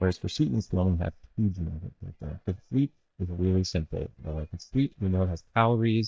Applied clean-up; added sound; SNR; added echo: neural mask model DeepFilterNet 3.